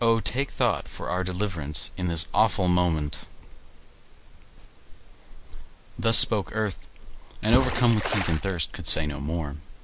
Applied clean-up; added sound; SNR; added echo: none; Water / Splash, splatter; 4 dB; none.